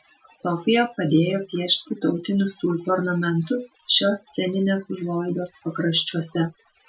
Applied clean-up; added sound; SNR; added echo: classical method Wiener filter.